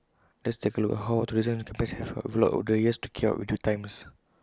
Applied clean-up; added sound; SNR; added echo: none; none; none; none.